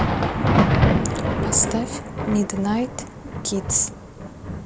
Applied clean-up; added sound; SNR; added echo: none; Thunder; -4 dB; none.